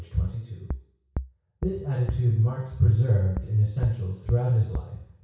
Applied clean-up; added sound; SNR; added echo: none; Bass drum; 10 dB; reverberation time 0.6 s.